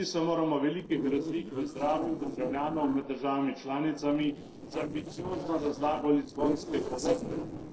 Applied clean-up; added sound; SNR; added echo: neural separator model SepFormer DNS4.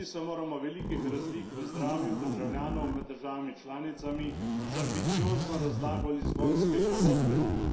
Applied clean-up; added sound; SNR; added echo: none; Zipper (clothing); -5 dB; reverberation time 0.7 s.